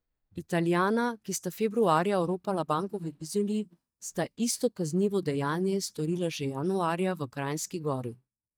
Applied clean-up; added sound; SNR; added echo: neural mask model DeepFilterNet 3.